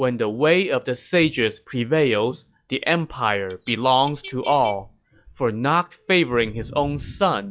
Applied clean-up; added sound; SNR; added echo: classical method log-MMSE.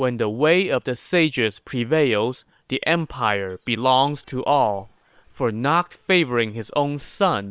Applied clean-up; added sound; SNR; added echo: neural separator model SepFormer WHAM!.